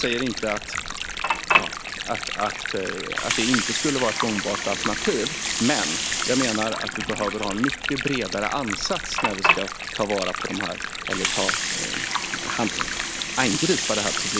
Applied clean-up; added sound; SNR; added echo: none; Water + Stream; -1 dB; none.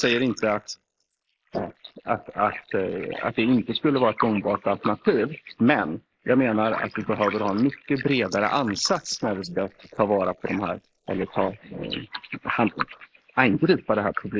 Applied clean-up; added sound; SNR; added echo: neural mask model Resemble Enhance denoiser.